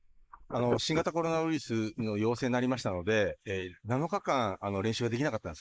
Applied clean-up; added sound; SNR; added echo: neural mask model Resemble Enhance denoiser.